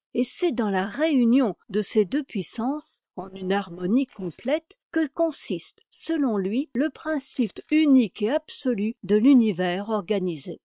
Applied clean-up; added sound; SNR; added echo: neural separator model SepFormer WHAM!.